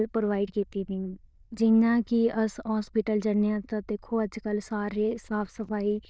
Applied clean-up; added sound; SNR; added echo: neural diffusion model UNIVERSE++.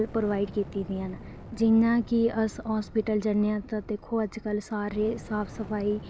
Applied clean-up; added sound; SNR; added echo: none; Fire; 16 dB; none.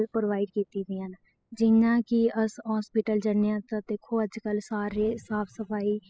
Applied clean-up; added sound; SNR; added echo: classical method spectral subtraction.